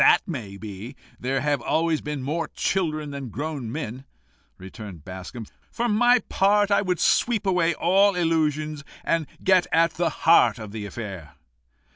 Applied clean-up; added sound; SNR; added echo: none; none; none; none.